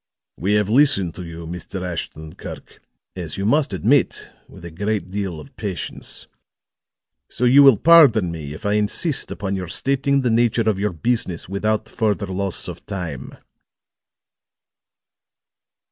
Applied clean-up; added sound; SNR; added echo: none; none; none; none.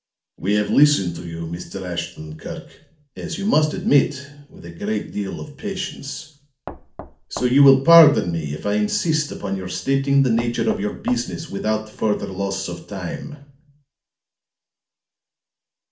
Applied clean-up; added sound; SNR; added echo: none; Knock; 14 dB; reverberation time 0.4 s.